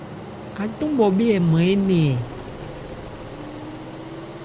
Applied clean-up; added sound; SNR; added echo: none; Engine; 12 dB; none.